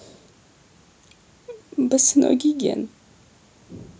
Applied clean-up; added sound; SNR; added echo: none; none; none; none.